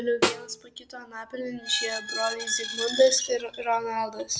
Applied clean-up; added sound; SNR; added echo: none; Squeak + Snare drum; 5 dB; none.